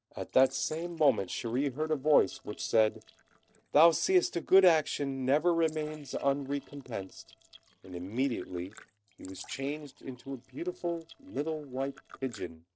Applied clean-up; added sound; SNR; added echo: neural separator model SepFormer DNS4.